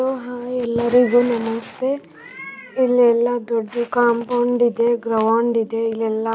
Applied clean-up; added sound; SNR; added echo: none; none; none; none.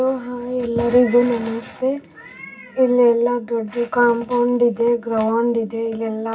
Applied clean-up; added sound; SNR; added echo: none; none; none; reverberation time 0.4 s.